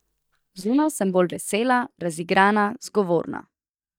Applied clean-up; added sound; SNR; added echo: neural mask model DeepFilterNet 3.